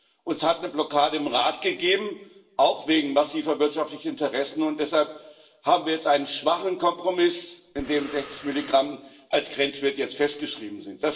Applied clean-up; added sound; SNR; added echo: none; Breathing; 17 dB; reverberation time 0.7 s.